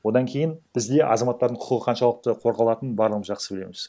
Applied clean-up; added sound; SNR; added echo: none; none; none; none.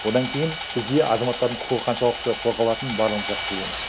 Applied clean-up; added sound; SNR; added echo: none; Sawing; 7 dB; none.